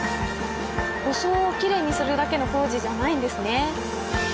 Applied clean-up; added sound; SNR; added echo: none; none; none; none.